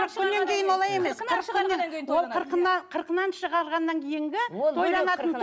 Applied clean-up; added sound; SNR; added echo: none; none; none; none.